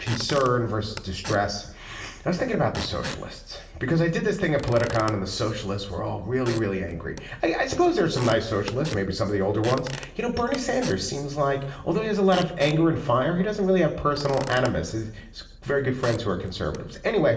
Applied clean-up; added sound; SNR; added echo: none; Squeak / Wood; 15 dB; reverberation time 0.8 s.